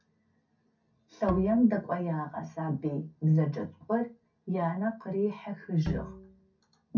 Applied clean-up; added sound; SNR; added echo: none; Bowed string instrument; 10 dB; reverberation time 0.3 s.